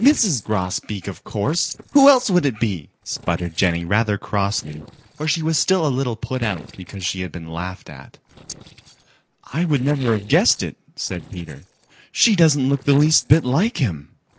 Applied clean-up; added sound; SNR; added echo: neural separator model SepFormer DNS4.